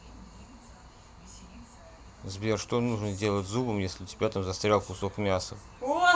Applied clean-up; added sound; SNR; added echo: none; none; none; none.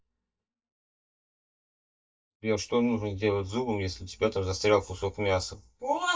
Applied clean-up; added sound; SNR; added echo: neural mask model DeepFilterNet 3.